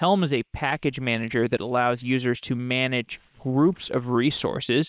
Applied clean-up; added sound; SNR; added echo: neural separator model SepFormer WHAM!.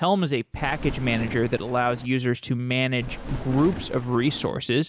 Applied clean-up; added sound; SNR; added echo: none; Thunder; 10 dB; none.